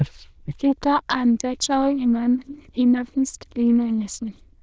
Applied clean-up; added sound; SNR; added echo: neural diffusion model UNIVERSE++.